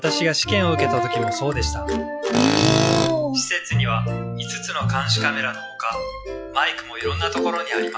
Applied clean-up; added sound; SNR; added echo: classical method log-MMSE.